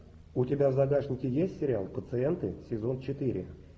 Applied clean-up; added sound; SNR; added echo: none; none; none; none.